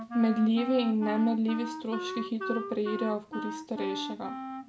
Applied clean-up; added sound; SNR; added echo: none; Wind instrument, woodwind instrument; 8 dB; none.